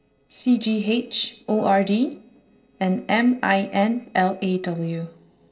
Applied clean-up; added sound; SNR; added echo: neural separator model SepFormer DNS4.